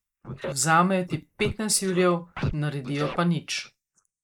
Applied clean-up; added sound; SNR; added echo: neural mask model Resemble Enhance denoiser.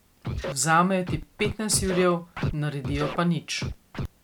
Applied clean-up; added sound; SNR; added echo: none; Scratching (performance technique); 7 dB; none.